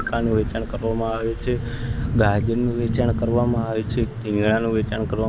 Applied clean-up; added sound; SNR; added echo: none; Wind; 12 dB; none.